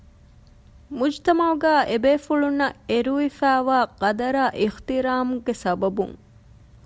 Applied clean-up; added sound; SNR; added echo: none; none; none; none.